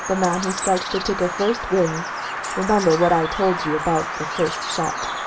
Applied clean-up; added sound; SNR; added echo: none; Bird vocalization, bird call, bird song; 5 dB; reverberation time 0.2 s.